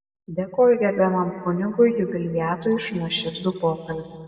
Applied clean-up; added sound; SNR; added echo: none; none; none; reverberation time 1.8 s.